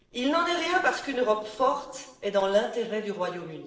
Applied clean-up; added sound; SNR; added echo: neural separator model SepFormer DNS4.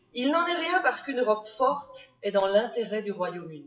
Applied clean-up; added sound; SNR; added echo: classical method WPE with log-MMSE.